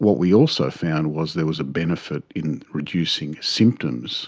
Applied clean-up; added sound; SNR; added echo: none; none; none; none.